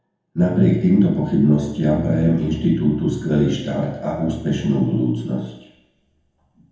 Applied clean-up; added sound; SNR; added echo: none; none; none; reverberation time 1.0 s.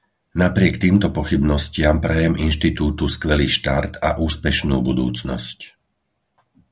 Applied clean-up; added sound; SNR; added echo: none; none; none; none.